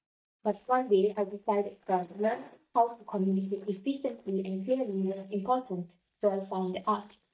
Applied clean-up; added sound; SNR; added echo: neural mask model DeepFilterNet 3.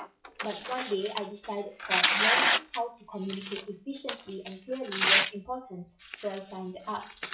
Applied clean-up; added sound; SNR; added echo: classical method WPE with log-MMSE.